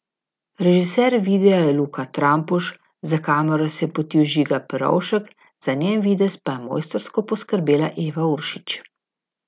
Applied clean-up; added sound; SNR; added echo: none; none; none; none.